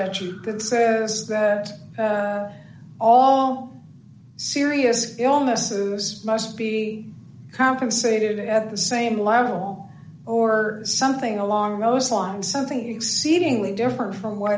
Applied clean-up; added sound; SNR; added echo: none; none; none; none.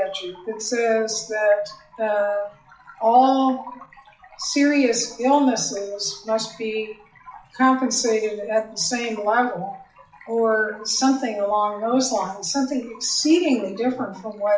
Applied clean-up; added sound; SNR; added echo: classical method WPE with log-MMSE.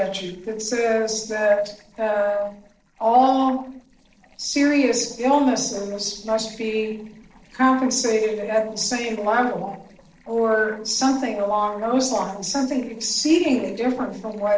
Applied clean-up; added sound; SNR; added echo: neural separator model SepFormer DNS4.